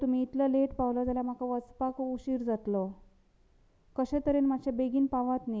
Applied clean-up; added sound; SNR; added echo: none; none; none; none.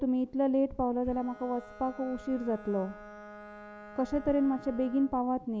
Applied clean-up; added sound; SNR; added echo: none; Bowed string instrument; 18 dB; none.